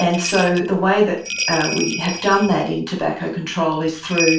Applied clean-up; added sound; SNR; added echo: none; Bell; 9 dB; reverberation time 0.3 s.